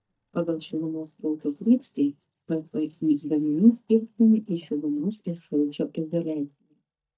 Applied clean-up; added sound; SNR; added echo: neural mask model DeepFilterNet 3.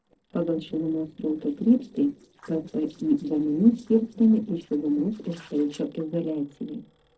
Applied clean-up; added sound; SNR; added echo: neural separator model SepFormer DNS4.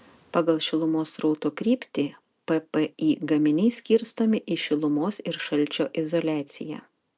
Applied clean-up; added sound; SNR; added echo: none; none; none; none.